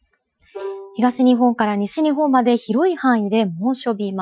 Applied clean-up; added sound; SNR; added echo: classical method Wiener filter.